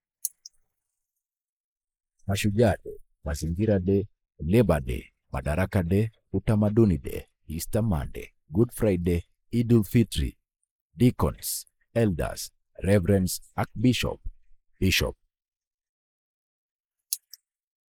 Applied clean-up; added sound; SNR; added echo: neural mask model Resemble Enhance denoiser.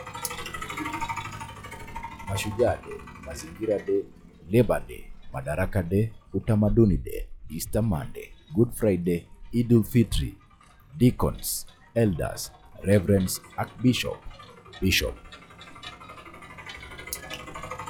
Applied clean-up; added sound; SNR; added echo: classical method log-MMSE.